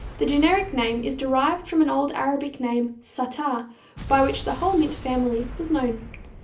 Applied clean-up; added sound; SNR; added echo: none; Explosion; 15 dB; reverberation time 0.3 s.